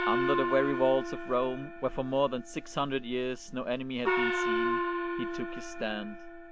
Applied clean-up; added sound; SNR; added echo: none; Gong; 1 dB; none.